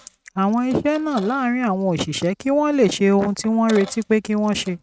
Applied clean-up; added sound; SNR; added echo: neural mask model RNNoise.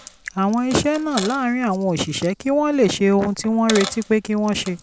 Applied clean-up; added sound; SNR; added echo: none; Coin (dropping); 15 dB; none.